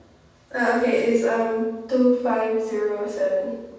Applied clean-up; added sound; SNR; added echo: none; none; none; reverberation time 1.2 s.